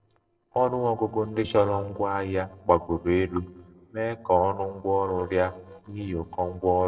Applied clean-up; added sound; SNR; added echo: neural separator model SepFormer DNS4.